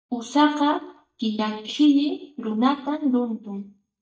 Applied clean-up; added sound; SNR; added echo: neural mask model DeepFilterNet 3.